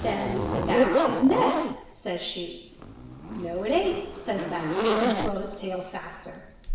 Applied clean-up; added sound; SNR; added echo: none; Zipper (clothing); -1 dB; reverberation time 1.1 s.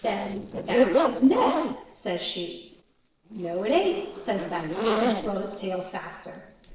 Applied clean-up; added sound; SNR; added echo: neural separator model SepFormer DNS4.